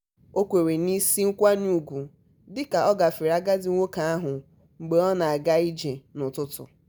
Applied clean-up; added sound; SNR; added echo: none; none; none; none.